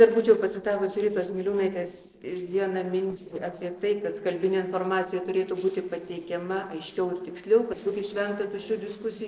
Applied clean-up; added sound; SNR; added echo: neural separator model SepFormer DNS4.